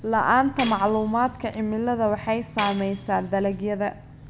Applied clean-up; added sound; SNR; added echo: none; Tambourine; 14 dB; none.